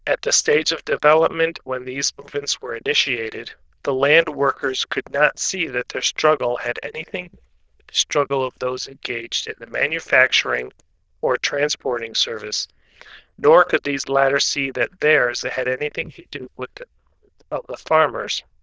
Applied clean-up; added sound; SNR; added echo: neural diffusion model UNIVERSE++.